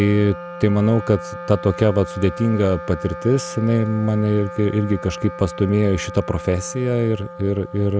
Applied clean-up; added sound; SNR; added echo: none; Wind instrument, woodwind instrument; 13 dB; none.